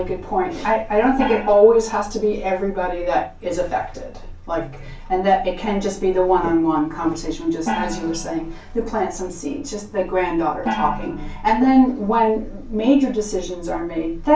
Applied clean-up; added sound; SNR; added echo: none; Gong; 12 dB; reverberation time 0.2 s.